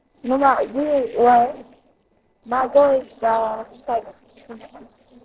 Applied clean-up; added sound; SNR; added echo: neural separator model SepFormer DNS4.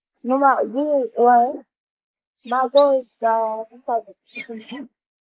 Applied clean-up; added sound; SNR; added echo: neural mask model Resemble Enhance denoiser.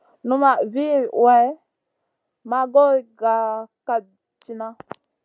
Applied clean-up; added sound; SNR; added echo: none; none; none; none.